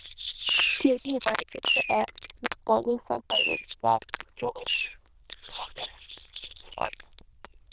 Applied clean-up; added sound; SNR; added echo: neural diffusion model UNIVERSE++.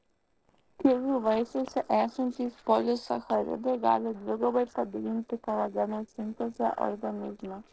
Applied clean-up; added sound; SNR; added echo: neural separator model SepFormer DNS4.